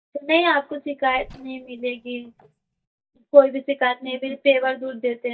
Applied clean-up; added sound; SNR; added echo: neural mask model DeepFilterNet 3.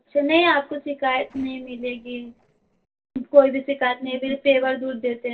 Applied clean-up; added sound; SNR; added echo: neural separator model SepFormer DNS4.